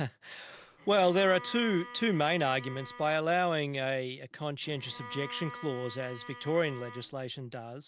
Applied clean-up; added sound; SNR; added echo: none; Bowed string instrument; 16 dB; none.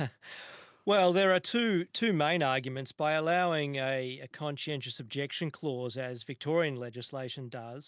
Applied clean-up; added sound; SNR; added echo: none; none; none; none.